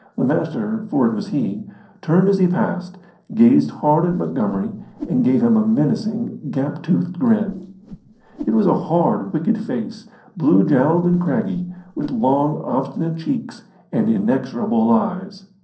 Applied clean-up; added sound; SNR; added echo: neural separator model SepFormer DNS4.